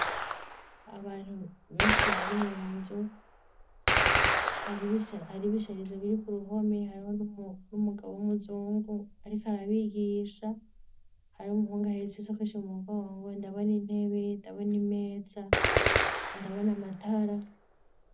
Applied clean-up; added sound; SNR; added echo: none; Gunshot, gunfire; 0 dB; reverberation time 0.4 s.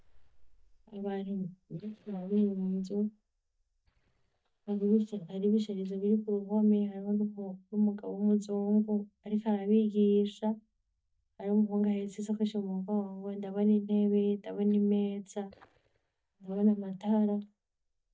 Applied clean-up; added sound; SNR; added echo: neural mask model DeepFilterNet 3.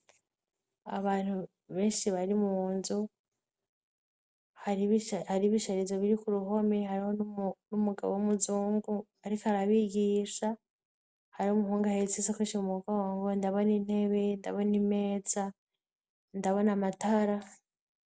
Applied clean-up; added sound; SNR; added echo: none; none; none; none.